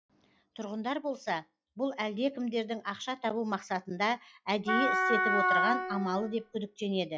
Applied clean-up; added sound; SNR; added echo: classical method log-MMSE.